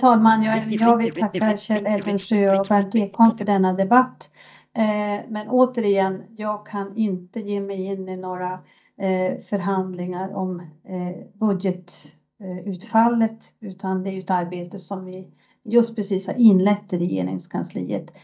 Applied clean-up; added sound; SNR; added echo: neural mask model DeepFilterNet 3.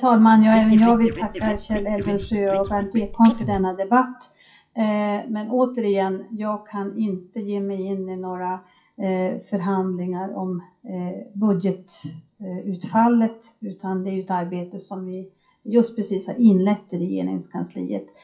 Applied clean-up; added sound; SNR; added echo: classical method WPE with log-MMSE.